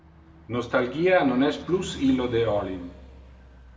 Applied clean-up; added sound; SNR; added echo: none; Bus; 20 dB; reverberation time 1.2 s.